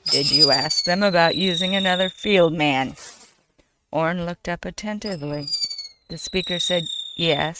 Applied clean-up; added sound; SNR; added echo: neural mask model RNNoise.